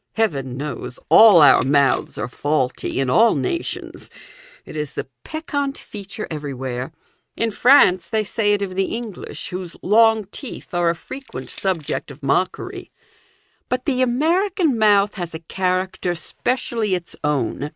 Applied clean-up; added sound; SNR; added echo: neural mask model RNNoise.